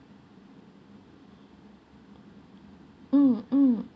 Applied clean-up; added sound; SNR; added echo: none; none; none; none.